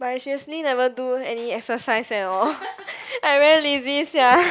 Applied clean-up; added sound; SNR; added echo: none; none; none; none.